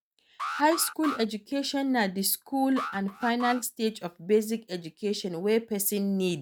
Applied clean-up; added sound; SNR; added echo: neural mask model RNNoise.